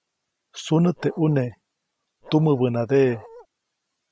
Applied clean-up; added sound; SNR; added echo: none; Bark; 20 dB; none.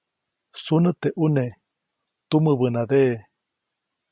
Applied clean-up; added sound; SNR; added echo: none; none; none; none.